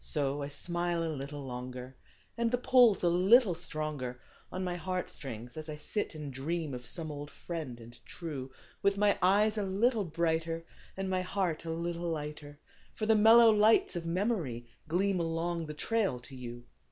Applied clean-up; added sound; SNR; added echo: none; none; none; none.